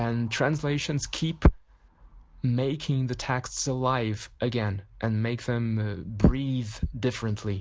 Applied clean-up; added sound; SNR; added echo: none; none; none; none.